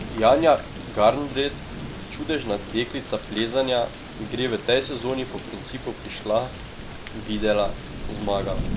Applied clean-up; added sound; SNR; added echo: none; Thunder / Rain; 8 dB; none.